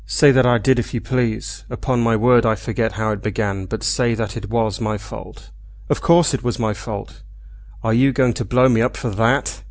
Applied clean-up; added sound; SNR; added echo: none; none; none; none.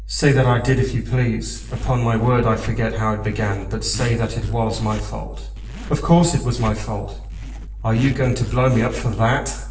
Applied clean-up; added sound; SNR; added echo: neural separator model SepFormer DNS4.